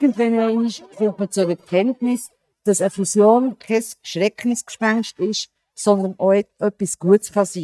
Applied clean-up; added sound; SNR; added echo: neural mask model DeepFilterNet 3.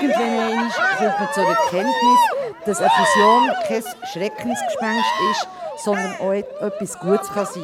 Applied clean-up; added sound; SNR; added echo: none; Cheering; -3 dB; none.